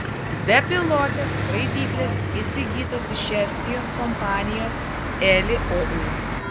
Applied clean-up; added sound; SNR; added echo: none; Church bell / Traffic noise, roadway noise; 1 dB; none.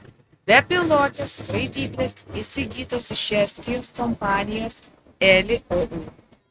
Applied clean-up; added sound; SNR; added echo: neural mask model RNNoise.